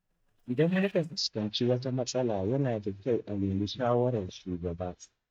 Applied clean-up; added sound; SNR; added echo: neural mask model DeepFilterNet 3.